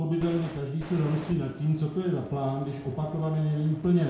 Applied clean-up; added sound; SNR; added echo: none; Fire; 19 dB; reverberation time 0.6 s.